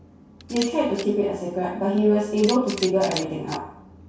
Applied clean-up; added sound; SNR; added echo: none; Camera; 15 dB; reverberation time 0.6 s.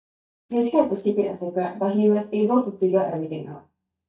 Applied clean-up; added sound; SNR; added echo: neural mask model DeepFilterNet 3.